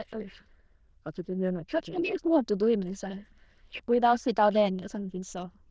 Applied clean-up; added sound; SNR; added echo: neural diffusion model UNIVERSE++.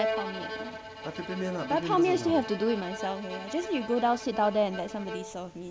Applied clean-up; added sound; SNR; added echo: none; Bowed string instrument; 8 dB; none.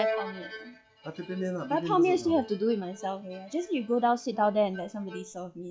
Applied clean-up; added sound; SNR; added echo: classical method log-MMSE.